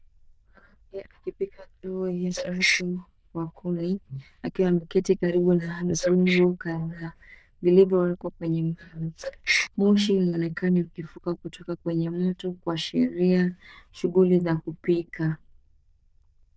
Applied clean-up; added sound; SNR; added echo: neural diffusion model UNIVERSE++.